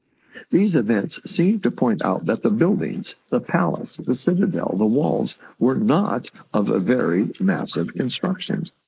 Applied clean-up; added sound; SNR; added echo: neural mask model Resemble Enhance denoiser.